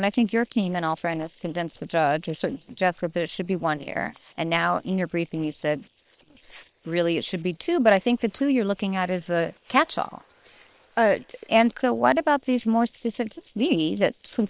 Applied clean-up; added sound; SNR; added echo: neural separator model SepFormer WHAM!.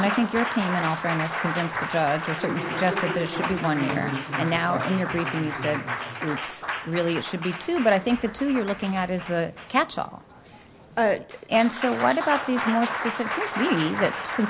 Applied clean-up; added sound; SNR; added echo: none; Applause; 5 dB; none.